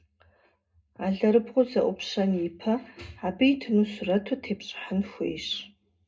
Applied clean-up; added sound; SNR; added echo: none; none; none; reverberation time 0.2 s.